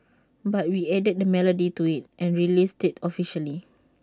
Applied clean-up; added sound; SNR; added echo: none; none; none; none.